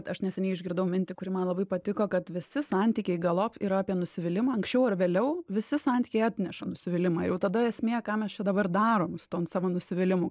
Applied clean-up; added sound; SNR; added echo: neural mask model Resemble Enhance denoiser.